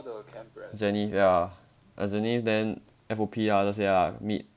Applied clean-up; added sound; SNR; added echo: none; none; none; none.